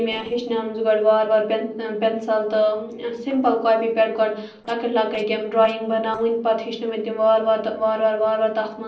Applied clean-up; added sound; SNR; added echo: neural separator model SepFormer DNS4.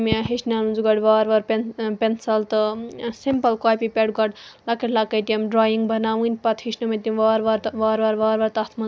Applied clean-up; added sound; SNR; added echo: none; none; none; none.